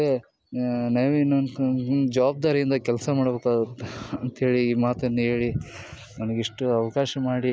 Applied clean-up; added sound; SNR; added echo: none; none; none; none.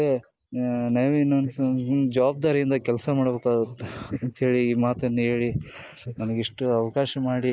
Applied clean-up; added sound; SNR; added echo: neural mask model Resemble Enhance denoiser.